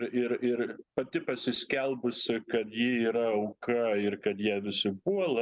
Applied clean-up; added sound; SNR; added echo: none; none; none; none.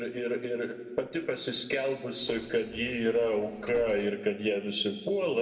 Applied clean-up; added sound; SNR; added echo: none; Bus; 19 dB; reverberation time 1.4 s.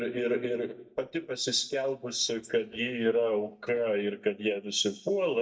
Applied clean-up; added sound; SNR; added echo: neural mask model DeepFilterNet 3.